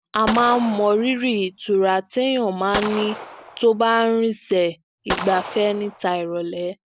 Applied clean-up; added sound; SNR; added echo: none; Gunshot, gunfire; 11 dB; none.